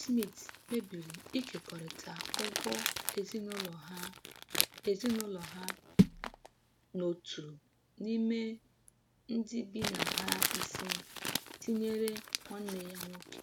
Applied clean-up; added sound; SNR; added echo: none; Crumpling, crinkling; 0 dB; none.